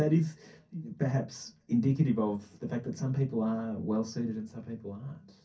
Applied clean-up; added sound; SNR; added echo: none; none; none; reverberation time 0.3 s.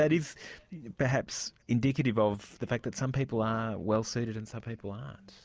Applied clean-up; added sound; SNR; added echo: none; none; none; none.